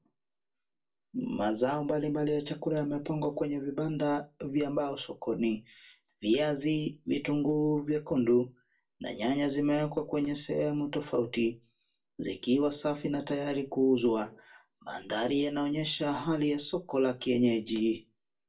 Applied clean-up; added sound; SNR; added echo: none; none; none; reverberation time 0.2 s.